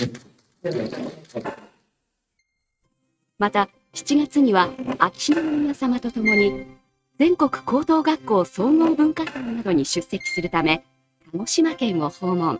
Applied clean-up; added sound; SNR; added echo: neural mask model RNNoise.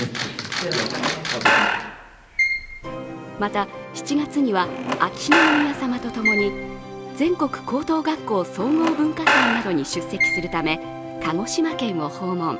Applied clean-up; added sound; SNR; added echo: none; Squeak / Screech; 1 dB; none.